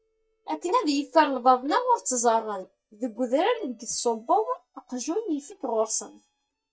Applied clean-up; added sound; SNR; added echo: neural mask model DeepFilterNet 3.